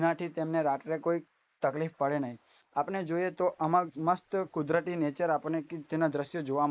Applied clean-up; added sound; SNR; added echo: neural mask model Resemble Enhance denoiser.